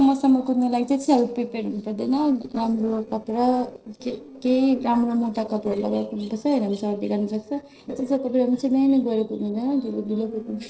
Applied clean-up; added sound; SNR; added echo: neural separator model SepFormer DNS4.